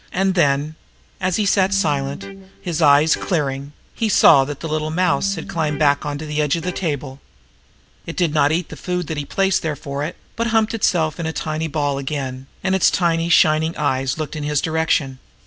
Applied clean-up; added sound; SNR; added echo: none; Electric guitar; 14 dB; none.